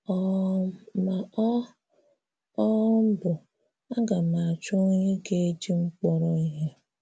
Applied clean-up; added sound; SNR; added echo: none; none; none; none.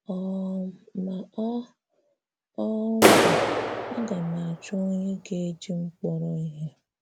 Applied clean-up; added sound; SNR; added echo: none; Clapping; -5 dB; none.